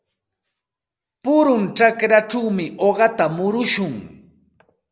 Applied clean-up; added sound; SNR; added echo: none; none; none; none.